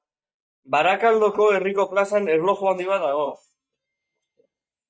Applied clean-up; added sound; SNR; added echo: neural mask model DeepFilterNet 3.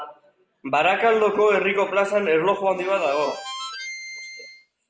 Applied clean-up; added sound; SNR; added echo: none; Harmonica; 14 dB; none.